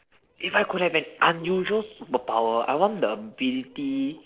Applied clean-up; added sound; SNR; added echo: neural separator model SepFormer DNS4.